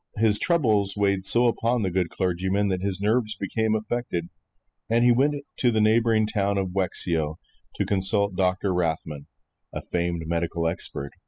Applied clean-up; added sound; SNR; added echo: classical method spectral subtraction.